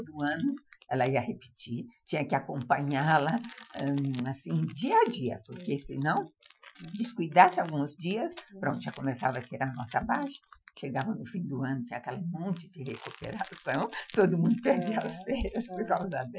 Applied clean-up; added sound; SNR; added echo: classical method Wiener filter.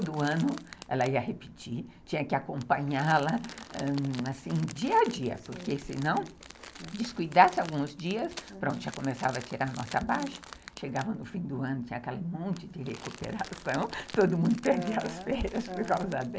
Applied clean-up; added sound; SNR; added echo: none; Crumpling, crinkling; 18 dB; none.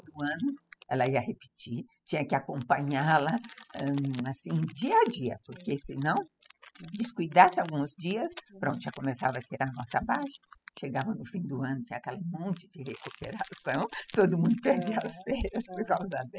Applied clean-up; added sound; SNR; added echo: classical method spectral subtraction.